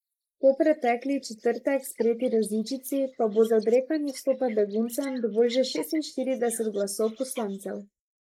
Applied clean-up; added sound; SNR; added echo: neural mask model Resemble Enhance denoiser.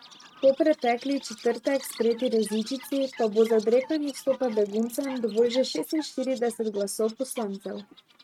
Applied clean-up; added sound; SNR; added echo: neural mask model RNNoise.